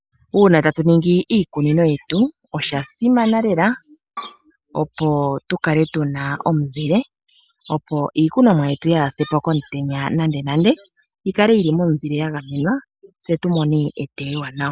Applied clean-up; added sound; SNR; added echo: none; Bowed string instrument; 15 dB; none.